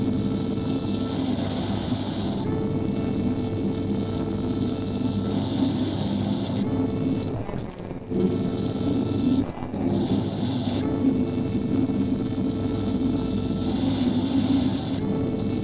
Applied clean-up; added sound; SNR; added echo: neural separator model SepFormer DNS4.